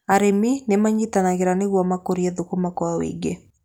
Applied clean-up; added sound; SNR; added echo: none; none; none; none.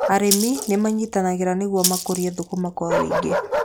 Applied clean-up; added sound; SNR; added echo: none; Bark + Rattle (instrument); 3 dB; none.